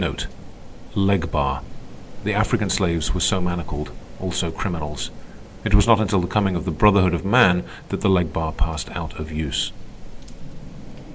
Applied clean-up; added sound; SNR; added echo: none; Rain; 11 dB; none.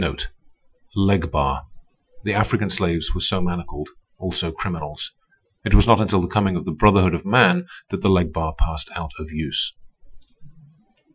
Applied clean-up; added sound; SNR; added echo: classical method Wiener filter.